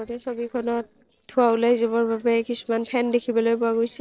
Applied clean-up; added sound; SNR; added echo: neural separator model SepFormer DNS4.